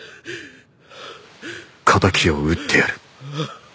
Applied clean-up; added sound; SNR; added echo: none; none; none; none.